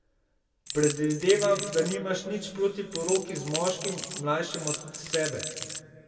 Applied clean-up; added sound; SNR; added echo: none; Rattle / Keys jangling; 6 dB; reverberation time 1.8 s.